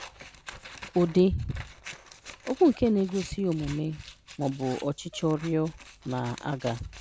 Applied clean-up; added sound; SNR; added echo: none; Scissors; 17 dB; none.